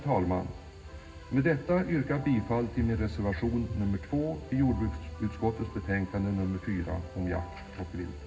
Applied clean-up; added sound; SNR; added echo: none; Keyboard (musical); 20 dB; reverberation time 0.4 s.